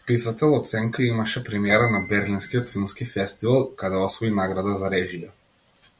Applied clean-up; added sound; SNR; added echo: none; Piano; 14 dB; none.